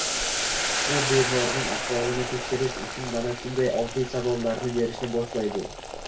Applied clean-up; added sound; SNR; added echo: none; Boiling; 2 dB; reverberation time 0.2 s.